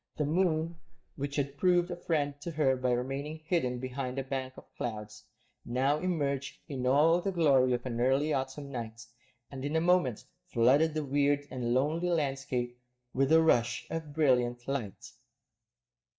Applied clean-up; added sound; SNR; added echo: neural mask model DeepFilterNet 3.